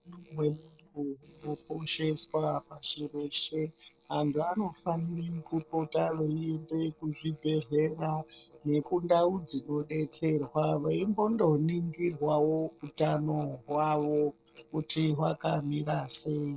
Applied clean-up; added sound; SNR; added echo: neural separator model SepFormer DNS4.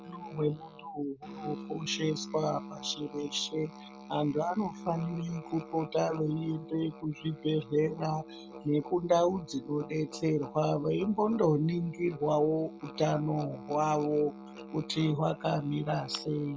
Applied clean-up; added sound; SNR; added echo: none; Musical instrument; 15 dB; none.